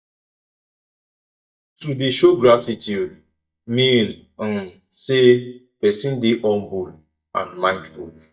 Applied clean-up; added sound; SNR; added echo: neural mask model DeepFilterNet 3.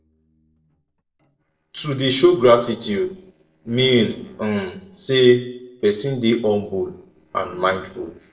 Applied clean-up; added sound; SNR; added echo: neural separator model SepFormer DNS4.